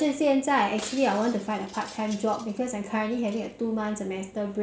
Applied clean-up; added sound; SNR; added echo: none; Shatter; 19 dB; none.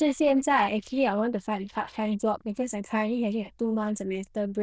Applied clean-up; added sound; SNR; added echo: neural diffusion model UNIVERSE++.